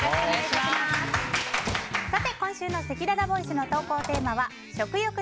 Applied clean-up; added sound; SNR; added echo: none; Squeak / Slam / Wood + Bell; 11 dB; none.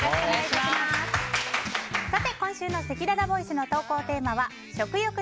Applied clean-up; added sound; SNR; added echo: none; none; none; none.